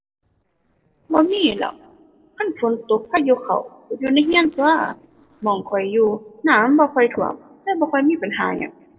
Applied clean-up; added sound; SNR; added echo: neural separator model SepFormer DNS4.